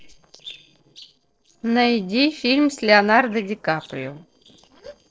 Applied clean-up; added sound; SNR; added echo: neural separator model SepFormer DNS4.